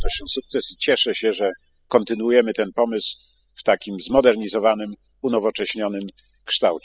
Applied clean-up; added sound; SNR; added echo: classical method spectral subtraction.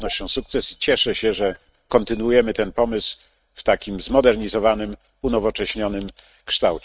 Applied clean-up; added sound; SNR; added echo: neural mask model RNNoise.